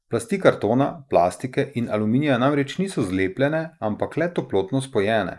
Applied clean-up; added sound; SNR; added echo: neural mask model Resemble Enhance denoiser.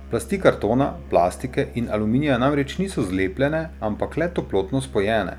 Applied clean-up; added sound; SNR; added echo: none; Musical instrument; 16 dB; none.